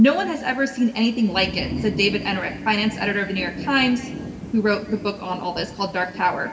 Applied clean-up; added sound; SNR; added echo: none; Thunder / Rain; 12 dB; reverberation time 1.7 s.